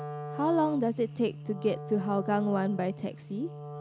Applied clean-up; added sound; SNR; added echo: none; Wind instrument, woodwind instrument; 10 dB; none.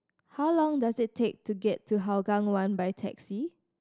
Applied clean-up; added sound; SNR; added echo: none; none; none; none.